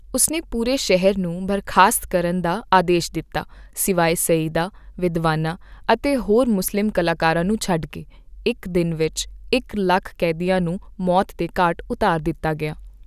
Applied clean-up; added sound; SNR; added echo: none; none; none; none.